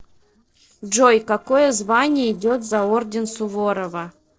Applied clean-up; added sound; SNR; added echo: neural separator model SepFormer DNS4.